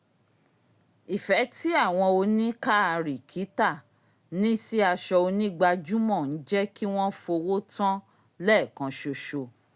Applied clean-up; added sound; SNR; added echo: none; none; none; none.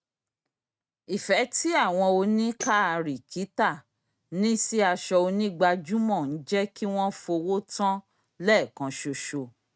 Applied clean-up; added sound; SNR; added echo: neural mask model RNNoise.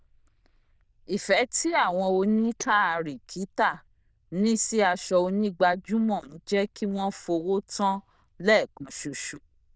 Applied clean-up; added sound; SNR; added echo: neural diffusion model UNIVERSE++.